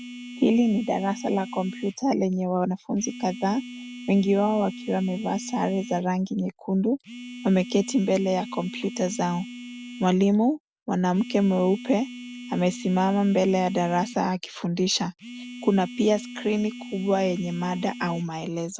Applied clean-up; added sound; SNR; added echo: none; Telephone; 15 dB; none.